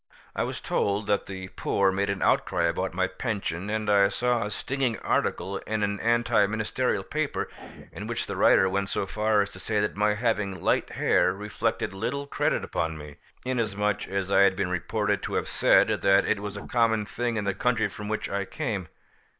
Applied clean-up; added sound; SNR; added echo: neural mask model Resemble Enhance denoiser.